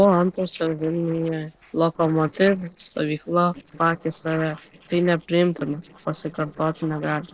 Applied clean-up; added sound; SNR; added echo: neural separator model SepFormer DNS4.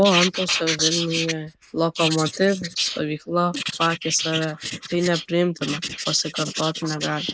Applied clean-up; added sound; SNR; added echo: neural mask model Resemble Enhance denoiser.